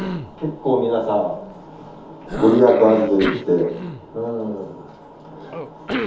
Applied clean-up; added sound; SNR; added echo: none; Cough; 11 dB; reverberation time 0.6 s.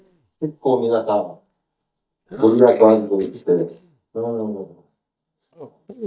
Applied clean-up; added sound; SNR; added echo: neural mask model DeepFilterNet 3.